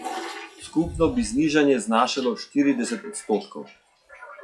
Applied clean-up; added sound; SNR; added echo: classical method log-MMSE.